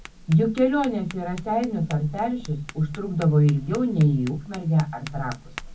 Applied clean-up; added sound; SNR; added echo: none; Tap; 17 dB; reverberation time 0.4 s.